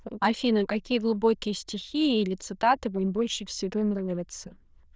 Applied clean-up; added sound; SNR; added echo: neural diffusion model UNIVERSE++.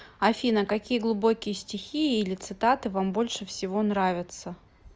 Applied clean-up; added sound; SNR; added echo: none; none; none; none.